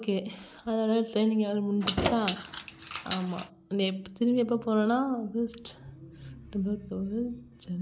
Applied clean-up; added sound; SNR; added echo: none; Keys jangling; 5 dB; none.